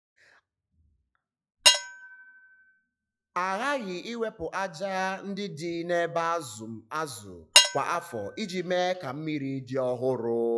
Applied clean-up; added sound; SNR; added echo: classical method log-MMSE.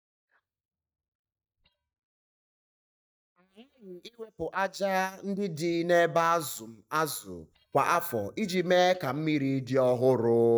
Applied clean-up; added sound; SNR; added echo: neural mask model DeepFilterNet 3.